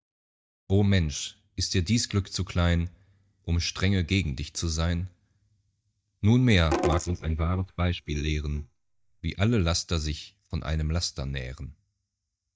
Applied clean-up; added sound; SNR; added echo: neural mask model DeepFilterNet 3.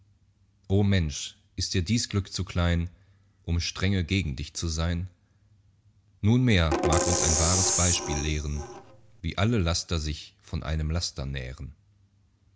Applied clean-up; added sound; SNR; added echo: none; Percussion; -1 dB; none.